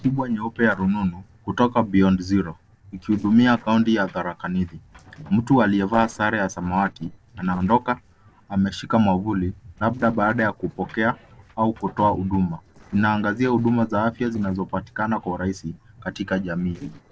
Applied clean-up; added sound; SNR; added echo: neural separator model SepFormer DNS4.